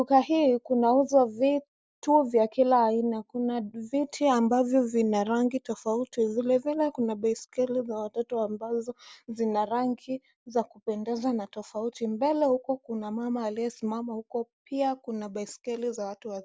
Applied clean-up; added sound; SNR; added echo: none; none; none; none.